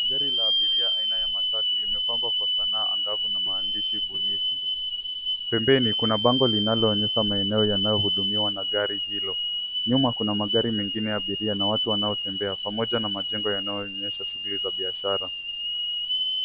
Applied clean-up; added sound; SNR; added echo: none; Hiss / Alarm; -2 dB; none.